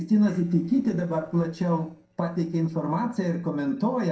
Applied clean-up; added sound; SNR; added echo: neural separator model SepFormer DNS4.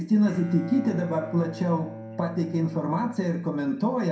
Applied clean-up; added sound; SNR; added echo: none; Bowed string instrument; 15 dB; reverberation time 0.5 s.